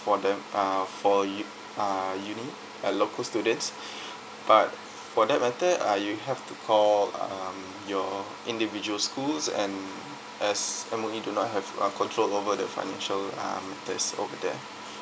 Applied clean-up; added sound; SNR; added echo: none; none; none; none.